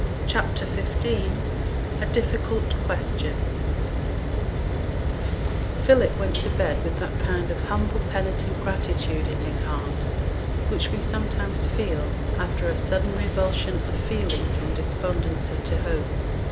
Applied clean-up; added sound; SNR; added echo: none; Fire; -5 dB; none.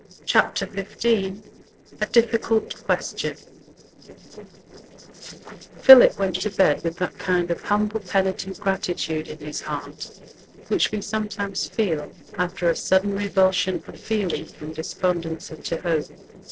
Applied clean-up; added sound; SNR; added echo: neural separator model SepFormer DNS4.